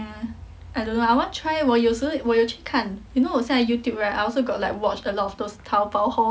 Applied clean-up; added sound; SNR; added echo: none; none; none; none.